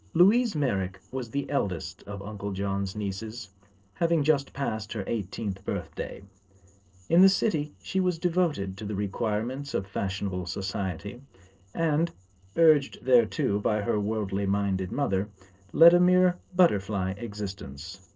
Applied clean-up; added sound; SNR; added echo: neural separator model SepFormer DNS4.